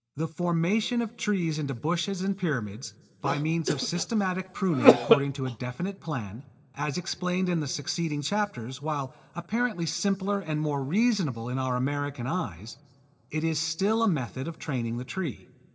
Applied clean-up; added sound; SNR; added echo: none; Cough; -3 dB; reverberation time 0.3 s.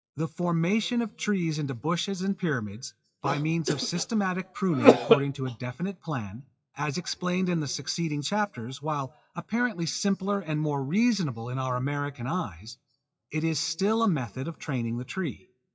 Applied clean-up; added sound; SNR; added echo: classical method WPE with log-MMSE.